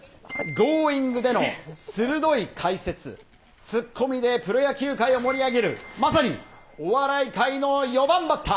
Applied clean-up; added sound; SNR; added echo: none; Wind chime; 20 dB; none.